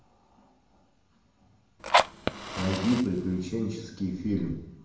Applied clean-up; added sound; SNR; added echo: none; Fire; -3 dB; reverberation time 0.8 s.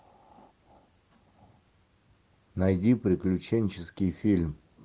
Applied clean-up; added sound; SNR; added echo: none; none; none; none.